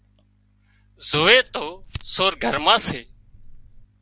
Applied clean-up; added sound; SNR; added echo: none; Fire; 18 dB; none.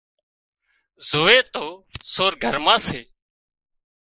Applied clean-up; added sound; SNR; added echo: neural mask model Resemble Enhance denoiser.